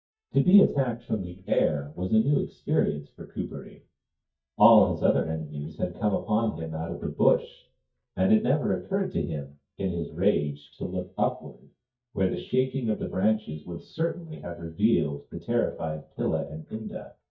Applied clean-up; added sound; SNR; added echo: neural mask model DeepFilterNet 3.